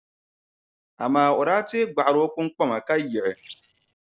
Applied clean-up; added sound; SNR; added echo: neural separator model SepFormer DNS4.